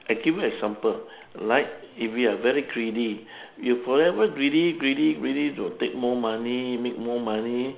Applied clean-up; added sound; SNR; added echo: none; none; none; none.